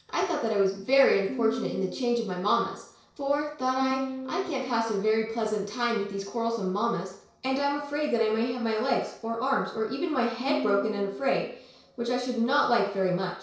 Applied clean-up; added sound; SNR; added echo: neural separator model SepFormer DNS4.